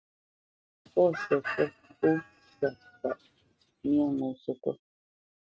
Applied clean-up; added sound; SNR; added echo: neural mask model RNNoise.